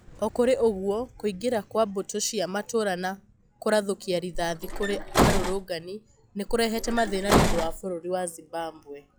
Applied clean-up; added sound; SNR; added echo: classical method log-MMSE.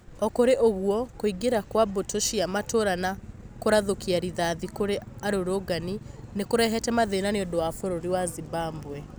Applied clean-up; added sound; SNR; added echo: none; none; none; none.